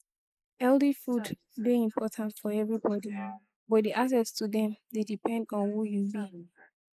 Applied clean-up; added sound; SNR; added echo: neural mask model Resemble Enhance denoiser.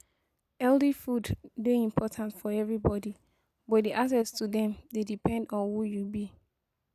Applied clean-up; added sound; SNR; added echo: none; none; none; none.